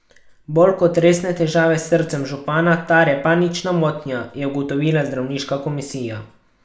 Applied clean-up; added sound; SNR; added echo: none; none; none; none.